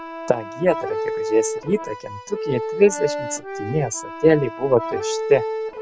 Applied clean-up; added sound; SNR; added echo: none; Accordion; 6 dB; none.